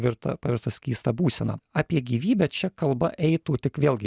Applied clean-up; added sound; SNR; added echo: none; none; none; none.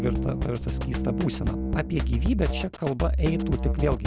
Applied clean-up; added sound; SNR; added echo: none; Drum kit; -1 dB; none.